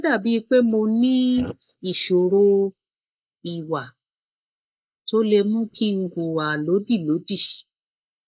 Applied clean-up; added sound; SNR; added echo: neural mask model Resemble Enhance denoiser.